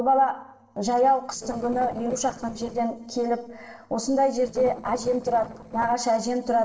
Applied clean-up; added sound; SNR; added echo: neural separator model SepFormer DNS4.